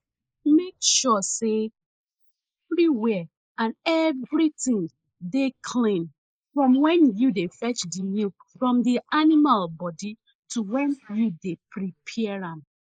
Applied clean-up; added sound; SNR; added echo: neural mask model Resemble Enhance denoiser.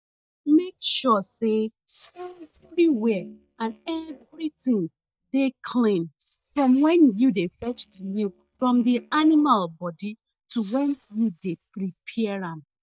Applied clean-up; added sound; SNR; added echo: neural mask model DeepFilterNet 3.